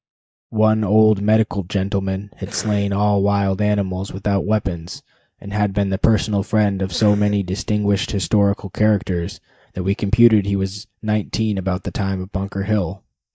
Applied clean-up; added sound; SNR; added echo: neural mask model DeepFilterNet 3.